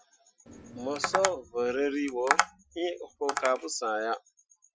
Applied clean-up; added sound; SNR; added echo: classical method Wiener filter.